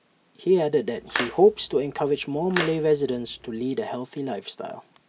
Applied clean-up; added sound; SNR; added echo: none; Splash, splatter; 9 dB; none.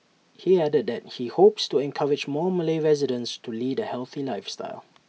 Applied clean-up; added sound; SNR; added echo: none; none; none; none.